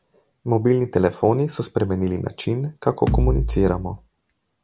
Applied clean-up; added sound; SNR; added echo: none; Bass drum; 1 dB; none.